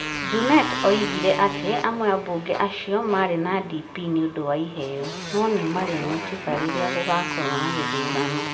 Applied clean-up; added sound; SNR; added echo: none; Motorcycle; 6 dB; reverberation time 0.7 s.